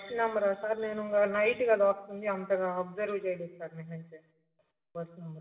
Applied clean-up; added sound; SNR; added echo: none; none; none; reverberation time 0.7 s.